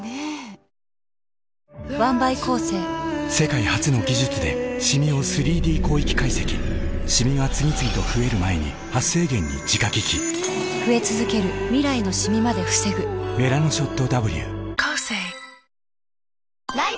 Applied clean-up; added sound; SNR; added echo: none; none; none; none.